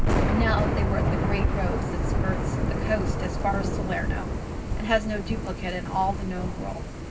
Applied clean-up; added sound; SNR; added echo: none; Thunder / Rain; -5 dB; reverberation time 0.4 s.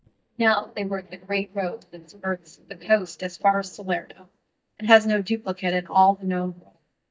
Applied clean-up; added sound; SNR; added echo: neural mask model DeepFilterNet 3.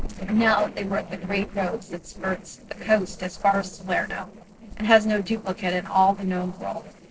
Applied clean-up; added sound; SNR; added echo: neural separator model SepFormer DNS4.